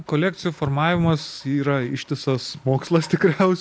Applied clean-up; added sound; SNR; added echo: none; none; none; none.